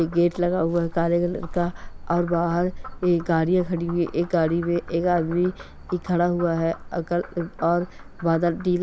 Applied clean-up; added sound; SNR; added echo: none; Frog; 14 dB; none.